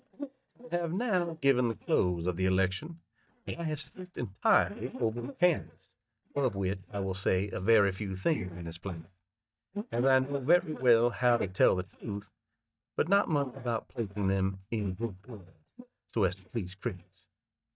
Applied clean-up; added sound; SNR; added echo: neural mask model DeepFilterNet 3.